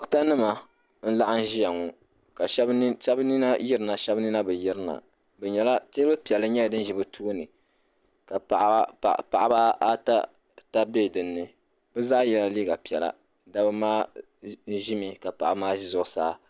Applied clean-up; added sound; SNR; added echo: none; none; none; none.